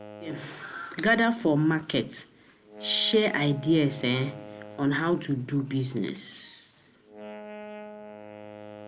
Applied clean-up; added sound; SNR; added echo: none; Wind instrument, woodwind instrument; 17 dB; none.